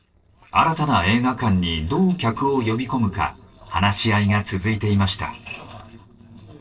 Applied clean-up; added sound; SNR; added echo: neural separator model SepFormer DNS4.